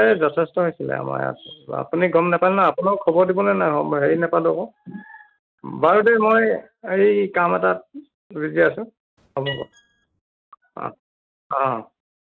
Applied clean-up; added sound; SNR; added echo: neural mask model RNNoise.